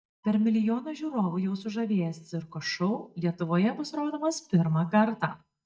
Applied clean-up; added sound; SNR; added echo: neural mask model DeepFilterNet 3.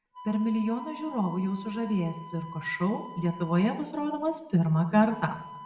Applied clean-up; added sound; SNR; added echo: none; Wind instrument, woodwind instrument; 17 dB; reverberation time 0.8 s.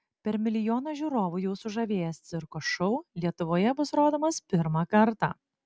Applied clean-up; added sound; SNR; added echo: none; none; none; none.